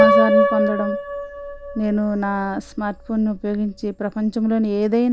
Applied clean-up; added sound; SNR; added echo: none; Piano; 1 dB; none.